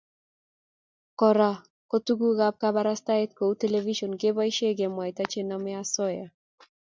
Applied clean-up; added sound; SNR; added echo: none; none; none; none.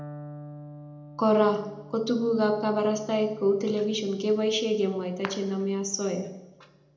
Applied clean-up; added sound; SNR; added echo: none; Electric guitar; 19 dB; reverberation time 0.8 s.